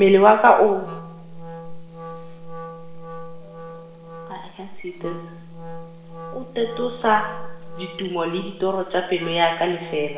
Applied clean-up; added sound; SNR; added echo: none; Wind instrument, woodwind instrument; 16 dB; reverberation time 1.0 s.